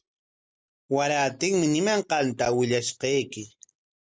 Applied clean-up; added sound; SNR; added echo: none; none; none; none.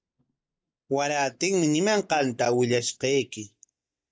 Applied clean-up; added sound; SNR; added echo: neural mask model DeepFilterNet 3.